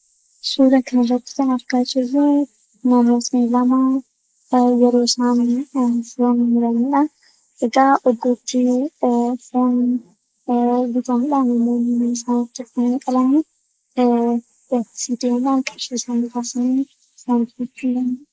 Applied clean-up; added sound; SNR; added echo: neural mask model Resemble Enhance denoiser.